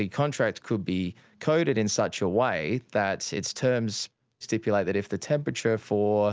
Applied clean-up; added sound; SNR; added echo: none; none; none; none.